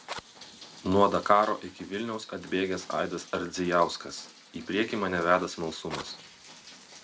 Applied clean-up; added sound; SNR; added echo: none; Fire + Rain; 18 dB; none.